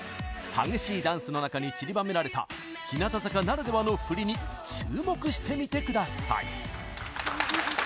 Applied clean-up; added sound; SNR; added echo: none; none; none; none.